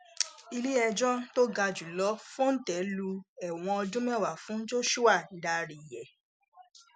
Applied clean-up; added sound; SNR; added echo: none; none; none; none.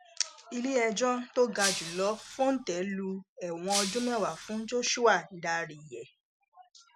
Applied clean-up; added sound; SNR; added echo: none; Shatter; 7 dB; none.